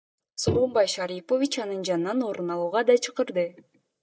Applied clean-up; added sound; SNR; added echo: neural mask model DeepFilterNet 3.